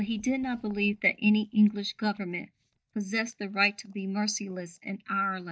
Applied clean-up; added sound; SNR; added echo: neural mask model DeepFilterNet 3.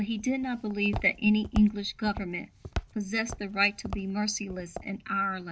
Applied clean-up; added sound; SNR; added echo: none; Walk, footsteps; 11 dB; none.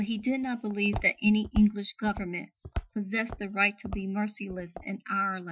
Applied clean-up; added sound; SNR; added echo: classical method Wiener filter.